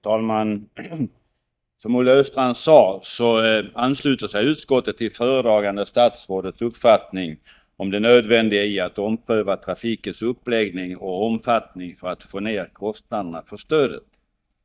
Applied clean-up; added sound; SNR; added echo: neural mask model DeepFilterNet 3.